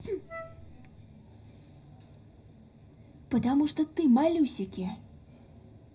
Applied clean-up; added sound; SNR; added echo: none; Wind instrument, woodwind instrument; 16 dB; reverberation time 0.5 s.